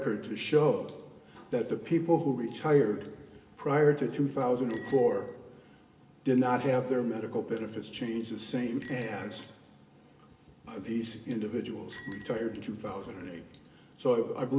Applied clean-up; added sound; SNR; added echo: none; Bicycle bell; 9 dB; reverberation time 1.0 s.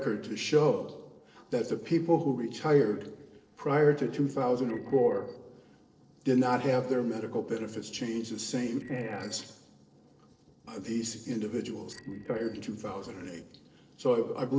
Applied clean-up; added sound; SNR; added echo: neural separator model SepFormer DNS4.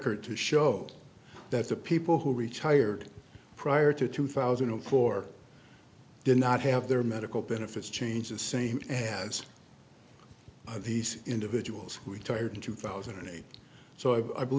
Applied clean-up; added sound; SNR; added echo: none; none; none; none.